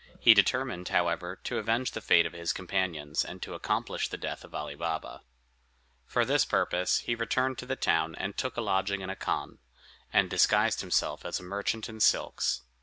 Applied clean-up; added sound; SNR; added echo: none; none; none; none.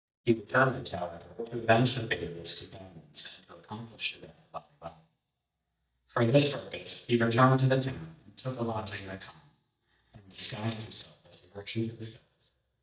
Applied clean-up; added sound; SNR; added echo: neural mask model DeepFilterNet 3.